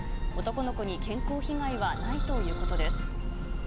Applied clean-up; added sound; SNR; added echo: none; Church bell; -4 dB; none.